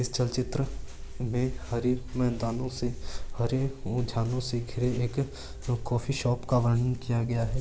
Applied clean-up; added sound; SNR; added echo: none; none; none; none.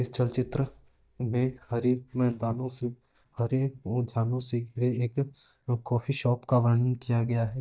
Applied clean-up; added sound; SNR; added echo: neural mask model DeepFilterNet 3.